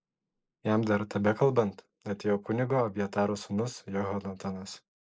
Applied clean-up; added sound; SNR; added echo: neural mask model Resemble Enhance denoiser.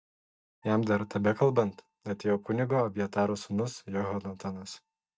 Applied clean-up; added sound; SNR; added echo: neural mask model DeepFilterNet 3.